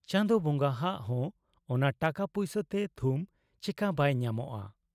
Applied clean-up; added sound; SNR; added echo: none; none; none; none.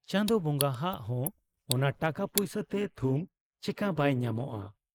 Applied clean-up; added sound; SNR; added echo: neural mask model Resemble Enhance denoiser.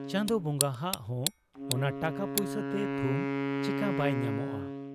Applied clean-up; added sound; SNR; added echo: none; Tick + Wind instrument, woodwind instrument; 1 dB; none.